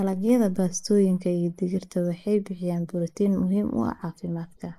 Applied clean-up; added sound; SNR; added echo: neural mask model Resemble Enhance denoiser.